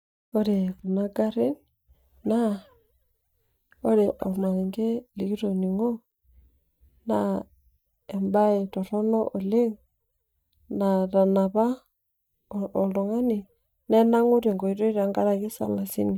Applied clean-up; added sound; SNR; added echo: neural mask model DeepFilterNet 3.